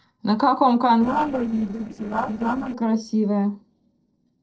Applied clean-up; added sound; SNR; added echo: neural separator model SepFormer DNS4.